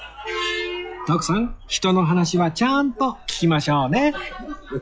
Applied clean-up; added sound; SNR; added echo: classical method log-MMSE.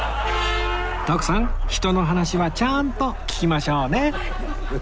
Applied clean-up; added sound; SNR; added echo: none; Car; 4 dB; none.